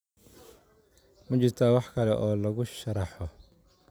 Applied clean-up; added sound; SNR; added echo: none; none; none; none.